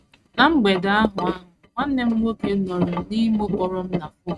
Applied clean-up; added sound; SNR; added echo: neural mask model RNNoise.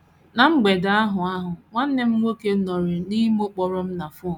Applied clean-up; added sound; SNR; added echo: none; none; none; none.